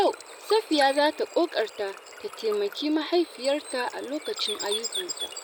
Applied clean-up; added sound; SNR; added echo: none; Water / Bird; 11 dB; none.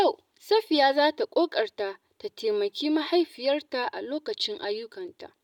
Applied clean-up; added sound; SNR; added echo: none; none; none; none.